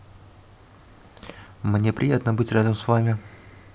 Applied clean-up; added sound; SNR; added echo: none; none; none; none.